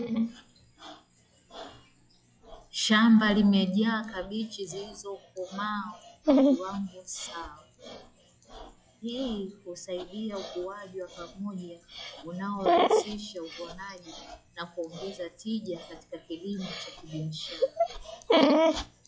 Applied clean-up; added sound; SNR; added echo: classical method log-MMSE.